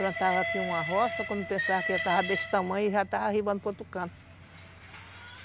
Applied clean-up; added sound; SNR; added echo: none; Train; 6 dB; none.